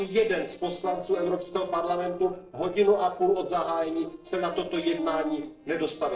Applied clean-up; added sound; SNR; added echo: neural separator model SepFormer DNS4.